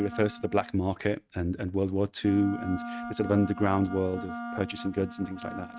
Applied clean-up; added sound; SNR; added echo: neural mask model RNNoise.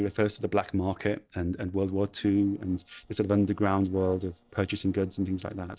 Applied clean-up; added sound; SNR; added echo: neural separator model SepFormer DNS4.